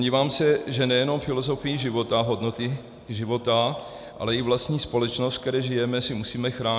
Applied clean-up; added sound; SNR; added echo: none; none; none; none.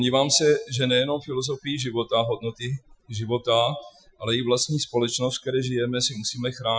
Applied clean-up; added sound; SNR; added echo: classical method Wiener filter.